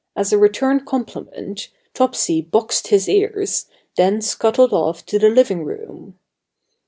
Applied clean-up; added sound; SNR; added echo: none; none; none; none.